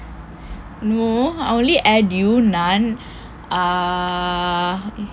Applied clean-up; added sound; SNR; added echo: none; none; none; none.